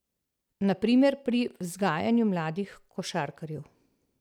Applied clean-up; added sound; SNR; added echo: none; none; none; none.